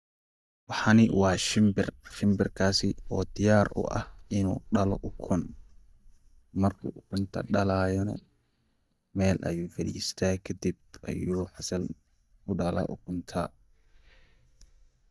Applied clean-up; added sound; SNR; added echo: neural mask model DeepFilterNet 3.